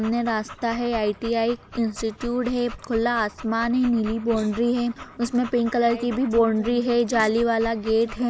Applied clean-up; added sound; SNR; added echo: none; Dog; 17 dB; none.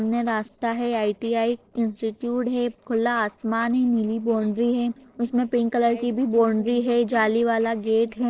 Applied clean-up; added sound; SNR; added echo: neural separator model SepFormer DNS4.